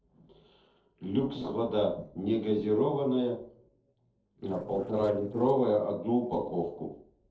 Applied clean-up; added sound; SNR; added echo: neural separator model SepFormer DNS4.